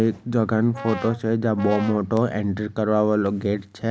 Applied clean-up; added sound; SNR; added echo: none; Brass instrument; 14 dB; none.